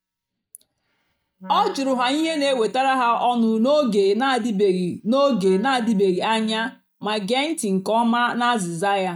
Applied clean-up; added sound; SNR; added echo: neural mask model DeepFilterNet 3.